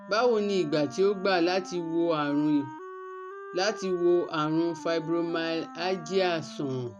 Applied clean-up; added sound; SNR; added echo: none; Wind instrument, woodwind instrument; 14 dB; none.